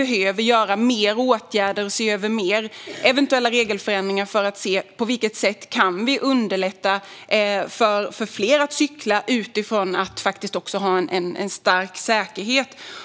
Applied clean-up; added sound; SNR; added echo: none; none; none; none.